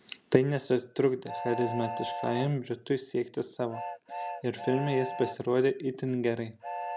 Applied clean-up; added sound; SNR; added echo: none; Train; 10 dB; none.